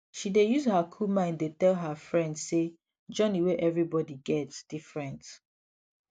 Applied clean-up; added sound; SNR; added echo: none; none; none; none.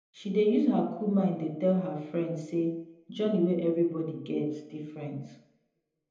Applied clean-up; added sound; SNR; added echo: none; none; none; reverberation time 0.8 s.